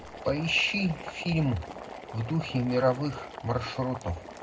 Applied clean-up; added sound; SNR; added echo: none; Boiling; 12 dB; reverberation time 0.3 s.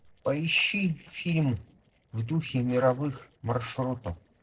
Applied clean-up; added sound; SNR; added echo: neural separator model SepFormer DNS4.